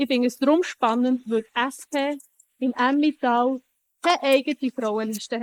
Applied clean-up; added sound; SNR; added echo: neural mask model Resemble Enhance denoiser.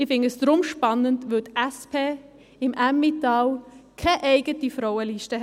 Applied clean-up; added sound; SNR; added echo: none; none; none; none.